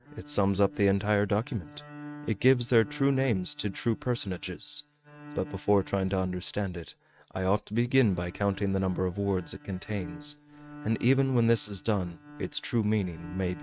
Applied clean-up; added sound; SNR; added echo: neural mask model RNNoise.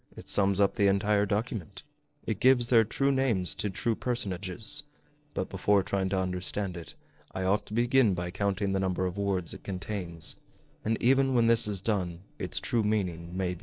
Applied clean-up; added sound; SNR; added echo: neural separator model SepFormer DNS4.